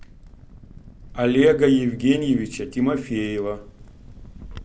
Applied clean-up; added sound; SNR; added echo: none; Crackle; 19 dB; none.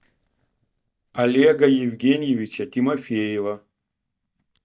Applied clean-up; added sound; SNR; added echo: neural mask model DeepFilterNet 3.